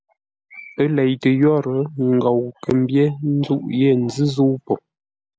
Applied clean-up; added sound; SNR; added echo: none; none; none; none.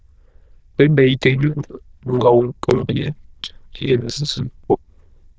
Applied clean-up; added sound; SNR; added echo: neural diffusion model UNIVERSE++.